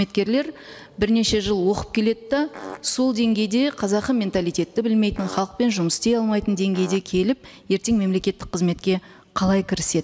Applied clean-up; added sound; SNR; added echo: none; Fart; 14 dB; none.